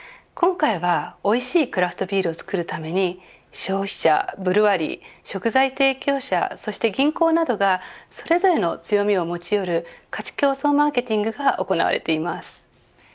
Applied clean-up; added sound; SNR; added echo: none; none; none; none.